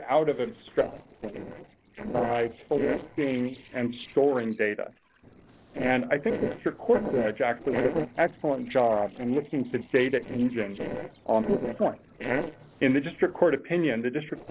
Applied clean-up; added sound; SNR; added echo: neural separator model SepFormer DNS4.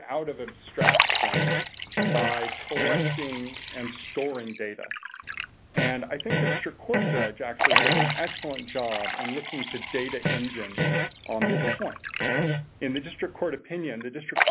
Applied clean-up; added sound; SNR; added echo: none; Liquid + Fart; -5 dB; none.